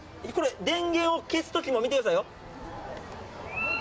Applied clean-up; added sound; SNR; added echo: none; none; none; none.